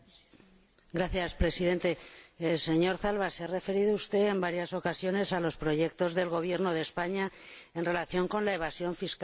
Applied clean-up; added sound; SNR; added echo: none; none; none; none.